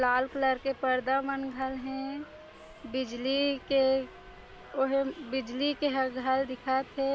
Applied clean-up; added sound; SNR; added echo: none; Subway, metro, underground; 19 dB; none.